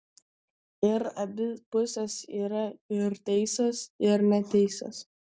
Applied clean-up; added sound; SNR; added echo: none; none; none; none.